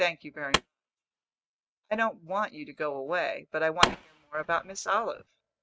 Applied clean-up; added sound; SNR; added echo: neural mask model RNNoise.